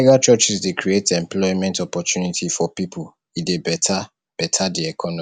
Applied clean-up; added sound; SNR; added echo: none; none; none; none.